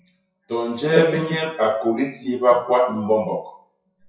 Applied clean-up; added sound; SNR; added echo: classical method WPE with log-MMSE.